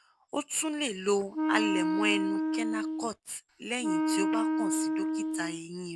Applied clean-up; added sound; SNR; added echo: none; Wind instrument, woodwind instrument; -4 dB; none.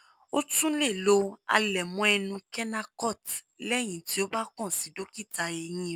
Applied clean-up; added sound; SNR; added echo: none; none; none; none.